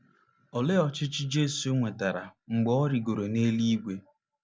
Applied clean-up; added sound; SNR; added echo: none; none; none; none.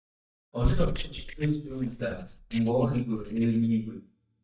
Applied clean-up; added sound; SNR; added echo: neural mask model DeepFilterNet 3.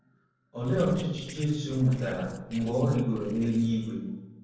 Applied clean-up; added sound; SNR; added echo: neural separator model SepFormer DNS4.